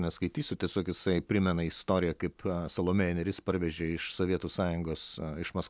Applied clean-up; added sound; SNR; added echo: none; none; none; none.